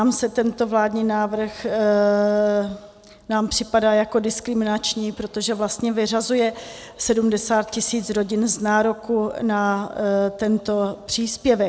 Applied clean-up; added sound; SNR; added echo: none; none; none; none.